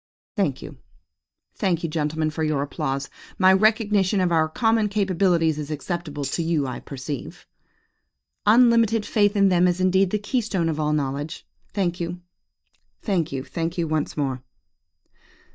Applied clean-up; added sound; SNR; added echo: neural mask model DeepFilterNet 3.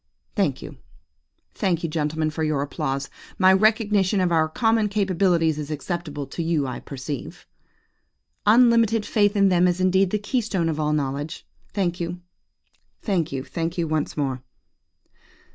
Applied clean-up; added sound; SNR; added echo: none; none; none; none.